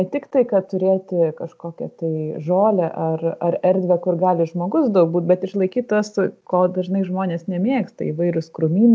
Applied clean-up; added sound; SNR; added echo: none; none; none; none.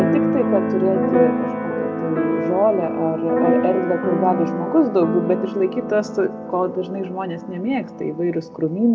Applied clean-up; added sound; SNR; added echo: none; Keyboard (musical); 1 dB; reverberation time 0.4 s.